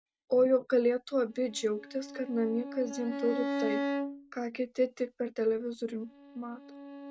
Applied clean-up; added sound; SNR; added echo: neural mask model RNNoise.